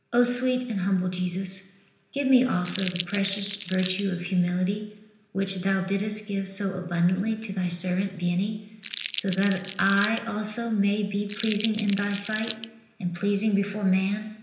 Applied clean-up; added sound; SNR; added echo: none; Crumpling, crinkling; 2 dB; reverberation time 0.9 s.